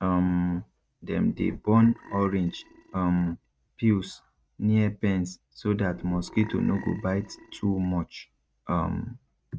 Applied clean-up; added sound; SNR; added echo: neural mask model RNNoise.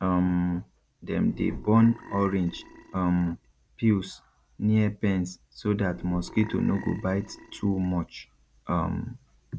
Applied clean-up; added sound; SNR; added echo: none; Burping, eructation; 16 dB; none.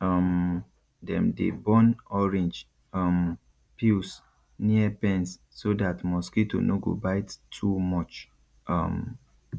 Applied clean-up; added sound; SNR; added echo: none; none; none; none.